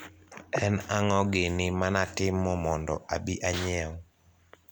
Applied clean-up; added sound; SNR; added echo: none; none; none; none.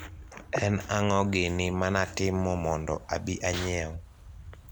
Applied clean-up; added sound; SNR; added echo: none; Wind; 19 dB; none.